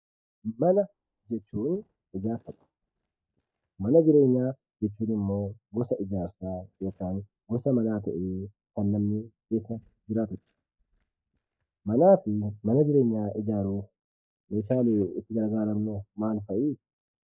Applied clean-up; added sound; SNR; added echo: neural mask model DeepFilterNet 3.